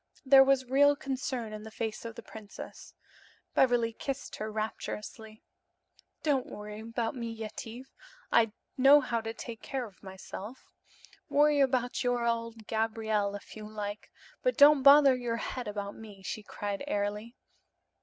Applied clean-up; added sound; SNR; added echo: none; none; none; none.